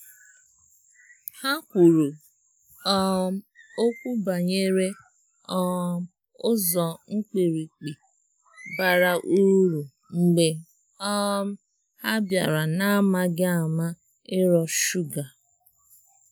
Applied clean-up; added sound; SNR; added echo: none; none; none; none.